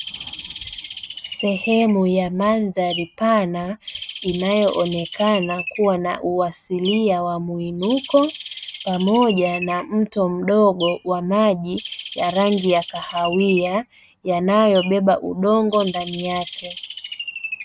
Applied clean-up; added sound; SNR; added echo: neural mask model RNNoise.